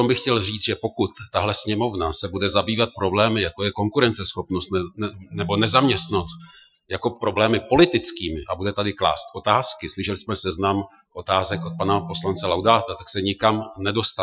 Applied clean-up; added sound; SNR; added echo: classical method Wiener filter.